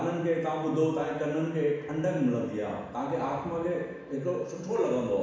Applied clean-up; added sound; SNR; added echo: none; none; none; reverberation time 1.1 s.